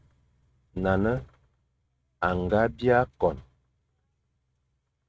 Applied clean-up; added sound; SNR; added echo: neural mask model RNNoise.